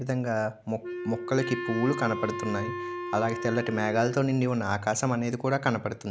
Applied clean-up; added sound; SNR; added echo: none; Wind instrument, woodwind instrument; 7 dB; none.